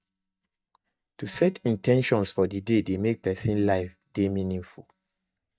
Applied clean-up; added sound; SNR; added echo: neural mask model DeepFilterNet 3.